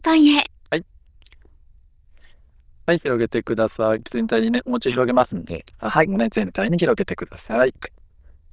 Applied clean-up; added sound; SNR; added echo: neural diffusion model UNIVERSE++.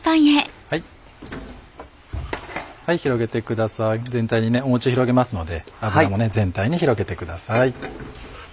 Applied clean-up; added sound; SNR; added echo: none; none; none; none.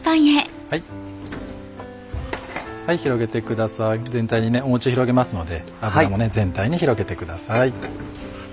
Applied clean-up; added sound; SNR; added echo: none; Piano; 15 dB; none.